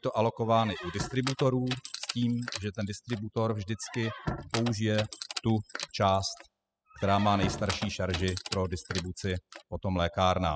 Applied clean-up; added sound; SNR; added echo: classical method spectral subtraction.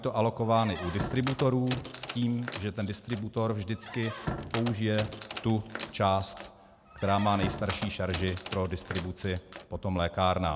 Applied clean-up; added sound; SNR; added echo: none; Squeak; 9 dB; none.